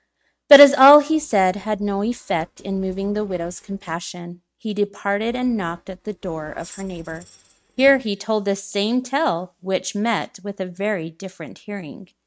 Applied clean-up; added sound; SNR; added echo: neural mask model RNNoise.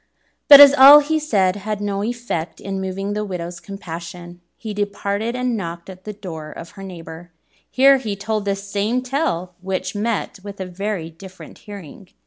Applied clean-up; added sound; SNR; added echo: none; none; none; none.